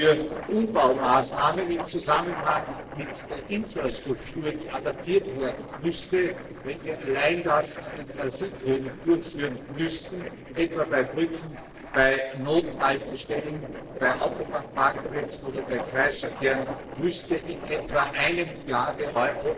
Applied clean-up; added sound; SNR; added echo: neural separator model SepFormer DNS4.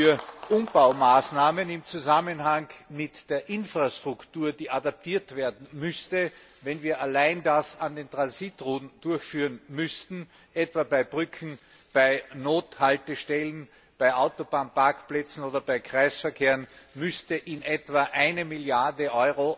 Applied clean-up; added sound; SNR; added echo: none; none; none; none.